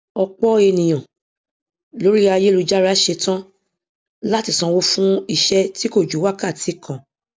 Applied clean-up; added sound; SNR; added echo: none; none; none; none.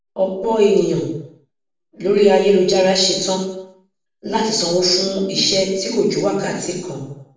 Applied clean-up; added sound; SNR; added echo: none; none; none; reverberation time 0.7 s.